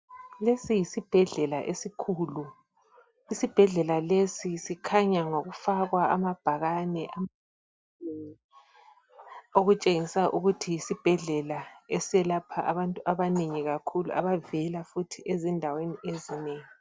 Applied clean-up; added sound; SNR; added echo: none; none; none; none.